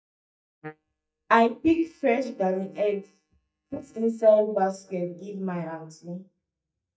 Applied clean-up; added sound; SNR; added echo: neural mask model DeepFilterNet 3.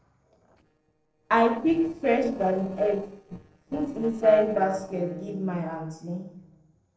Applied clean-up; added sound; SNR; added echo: neural separator model SepFormer DNS4.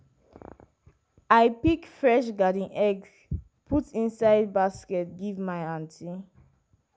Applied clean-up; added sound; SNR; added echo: none; none; none; none.